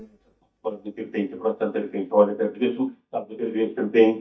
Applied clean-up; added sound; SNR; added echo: neural mask model DeepFilterNet 3.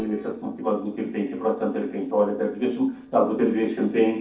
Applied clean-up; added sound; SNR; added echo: neural separator model SepFormer DNS4.